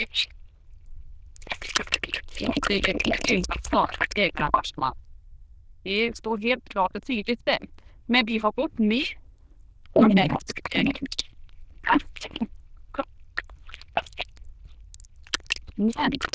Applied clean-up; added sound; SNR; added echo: neural diffusion model UNIVERSE++.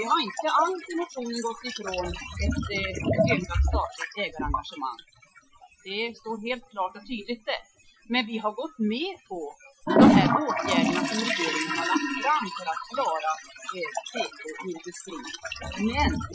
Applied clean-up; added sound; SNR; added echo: classical method Wiener filter.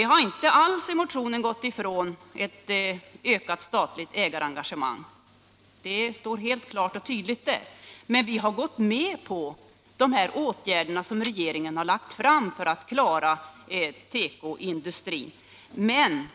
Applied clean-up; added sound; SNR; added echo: none; none; none; none.